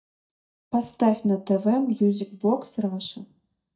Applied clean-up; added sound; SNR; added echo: neural mask model DeepFilterNet 3.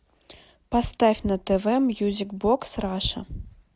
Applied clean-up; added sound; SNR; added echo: none; none; none; none.